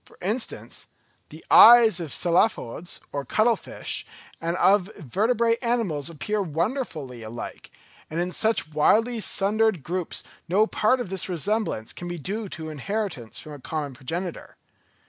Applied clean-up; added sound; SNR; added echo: none; none; none; none.